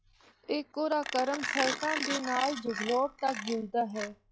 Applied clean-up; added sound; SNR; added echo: classical method log-MMSE.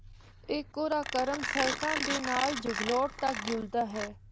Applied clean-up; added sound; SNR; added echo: none; Mechanisms; 4 dB; none.